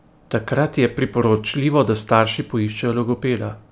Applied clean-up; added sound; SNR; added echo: none; none; none; none.